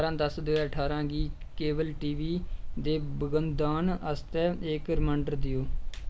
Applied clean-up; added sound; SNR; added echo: none; none; none; none.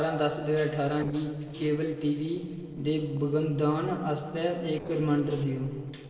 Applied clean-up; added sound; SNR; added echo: neural separator model SepFormer DNS4.